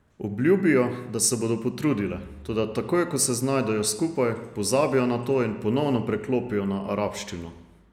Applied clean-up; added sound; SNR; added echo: none; none; none; none.